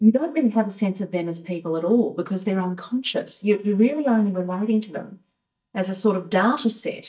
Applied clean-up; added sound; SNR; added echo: neural mask model DeepFilterNet 3.